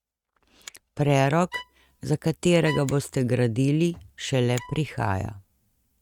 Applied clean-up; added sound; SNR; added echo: neural mask model RNNoise.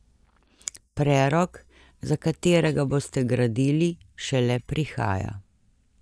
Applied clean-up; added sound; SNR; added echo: neural mask model DeepFilterNet 3.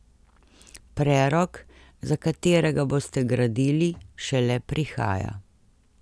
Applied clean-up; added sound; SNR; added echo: none; none; none; none.